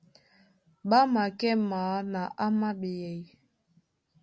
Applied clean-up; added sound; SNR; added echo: none; none; none; none.